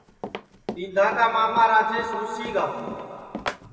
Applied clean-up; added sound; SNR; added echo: none; Run; 13 dB; reverberation time 2.3 s.